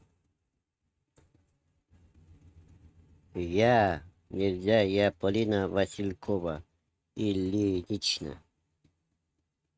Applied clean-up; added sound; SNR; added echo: neural mask model RNNoise.